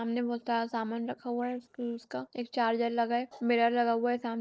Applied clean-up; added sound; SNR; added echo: neural separator model SepFormer DNS4.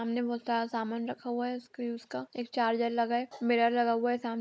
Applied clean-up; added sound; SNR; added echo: none; none; none; none.